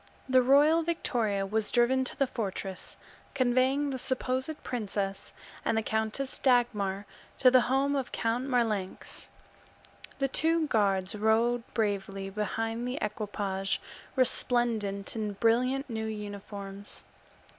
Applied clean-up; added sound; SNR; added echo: none; none; none; none.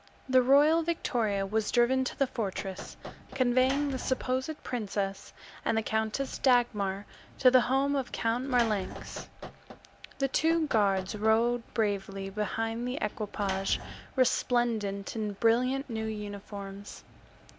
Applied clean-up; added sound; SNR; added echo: none; Knock + Sliding door / Slam; 17 dB; none.